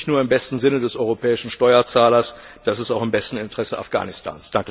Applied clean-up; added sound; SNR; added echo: none; none; none; none.